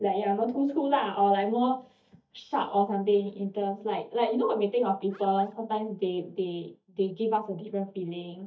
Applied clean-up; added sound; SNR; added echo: neural mask model DeepFilterNet 3.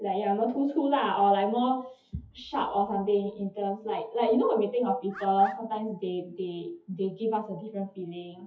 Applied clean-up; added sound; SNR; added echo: classical method WPE with log-MMSE.